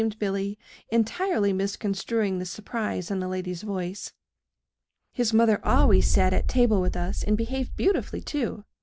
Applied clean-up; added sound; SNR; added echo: none; Boom; -3 dB; none.